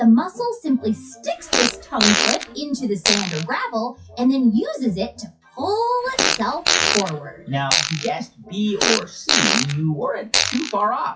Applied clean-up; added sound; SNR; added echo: classical method WPE with log-MMSE.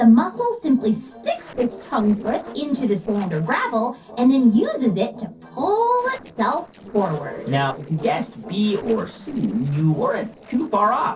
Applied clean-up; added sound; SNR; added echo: neural separator model SepFormer DNS4.